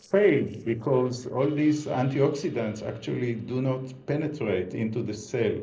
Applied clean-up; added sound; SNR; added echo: neural separator model SepFormer DNS4.